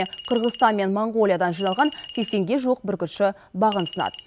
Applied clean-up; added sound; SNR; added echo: none; Chink, clink; 17 dB; none.